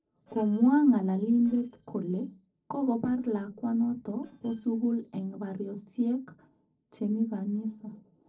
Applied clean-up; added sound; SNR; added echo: neural separator model SepFormer DNS4.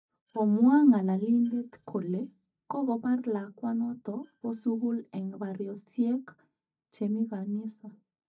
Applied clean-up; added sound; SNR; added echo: neural mask model DeepFilterNet 3.